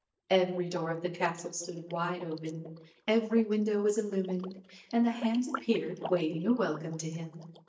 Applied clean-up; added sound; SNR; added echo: neural mask model DeepFilterNet 3.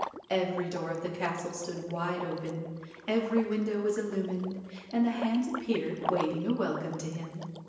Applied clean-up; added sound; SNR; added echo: none; Liquid; 11 dB; reverberation time 1.0 s.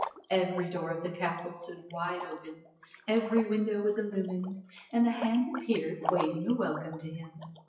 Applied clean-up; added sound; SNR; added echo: classical method WPE with log-MMSE.